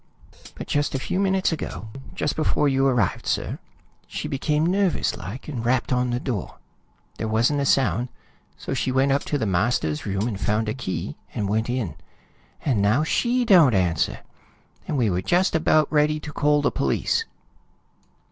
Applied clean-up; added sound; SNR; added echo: none; Hi-hat; 18 dB; none.